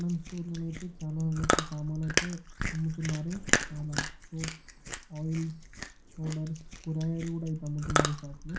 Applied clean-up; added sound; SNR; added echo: none; Chewing, mastication; 0 dB; reverberation time 0.3 s.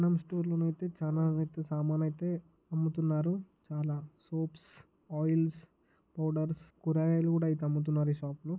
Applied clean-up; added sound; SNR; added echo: none; none; none; none.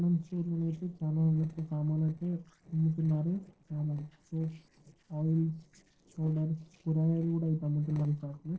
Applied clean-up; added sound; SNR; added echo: neural separator model SepFormer DNS4.